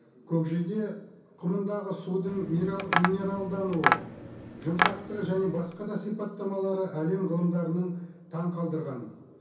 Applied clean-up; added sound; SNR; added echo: none; Tap; 0 dB; reverberation time 0.6 s.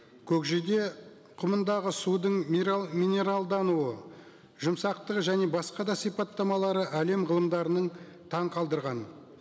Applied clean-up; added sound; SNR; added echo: none; none; none; none.